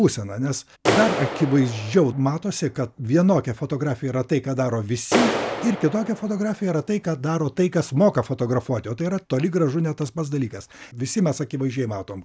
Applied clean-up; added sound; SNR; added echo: none; Clapping; 7 dB; none.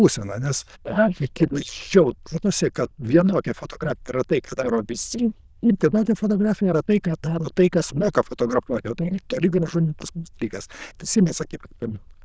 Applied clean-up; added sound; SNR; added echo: neural diffusion model UNIVERSE++.